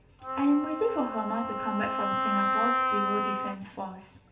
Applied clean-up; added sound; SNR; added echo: none; Wind instrument, woodwind instrument; 0 dB; reverberation time 0.2 s.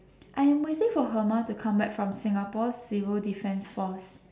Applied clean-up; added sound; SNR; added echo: none; none; none; none.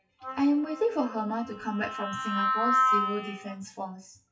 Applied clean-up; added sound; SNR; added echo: classical method WPE with log-MMSE.